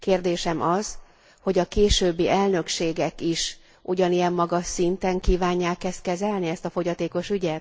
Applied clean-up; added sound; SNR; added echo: none; none; none; none.